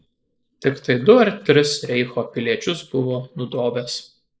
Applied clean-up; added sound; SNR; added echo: neural mask model Resemble Enhance denoiser.